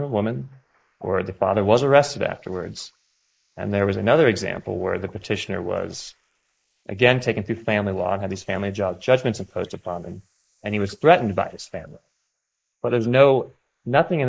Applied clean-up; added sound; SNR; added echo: neural mask model Resemble Enhance denoiser.